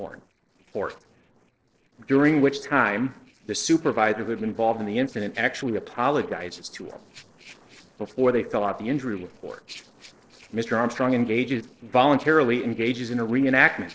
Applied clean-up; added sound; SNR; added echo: neural separator model SepFormer DNS4.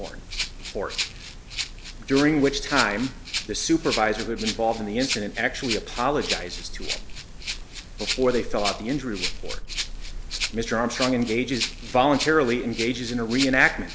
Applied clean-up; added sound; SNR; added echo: none; Rattle (instrument); 9 dB; none.